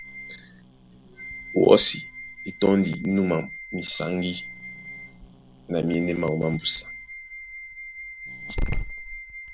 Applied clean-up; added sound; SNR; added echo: none; Growling + Wind instrument, woodwind instrument; 10 dB; none.